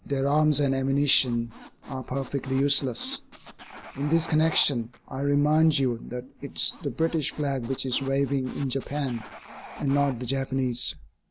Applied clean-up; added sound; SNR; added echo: none; Squeak; 19 dB; none.